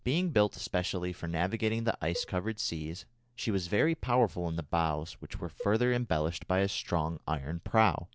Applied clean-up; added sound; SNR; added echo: none; Cowbell; 18 dB; none.